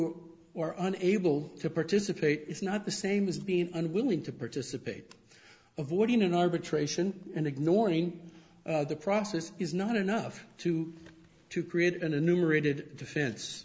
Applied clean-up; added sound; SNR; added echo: none; none; none; none.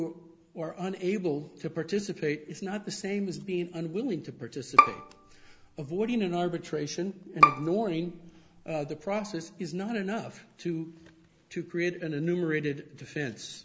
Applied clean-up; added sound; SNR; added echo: none; Bowed string instrument; -4 dB; none.